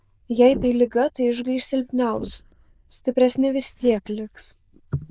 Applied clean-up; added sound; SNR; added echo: neural diffusion model UNIVERSE++.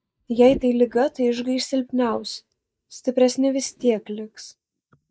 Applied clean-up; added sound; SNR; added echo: neural mask model DeepFilterNet 3.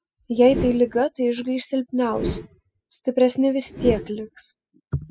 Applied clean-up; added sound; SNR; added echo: classical method spectral subtraction.